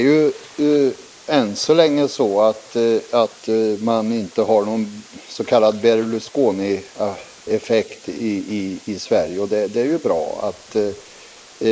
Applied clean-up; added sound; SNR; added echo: neural mask model Resemble Enhance denoiser.